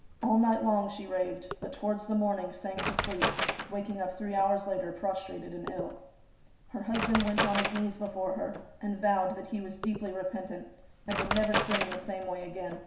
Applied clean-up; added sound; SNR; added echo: none; Wood; 5 dB; reverberation time 0.7 s.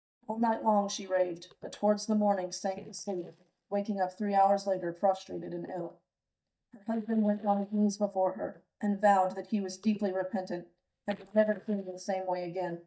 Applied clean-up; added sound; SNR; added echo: neural mask model DeepFilterNet 3.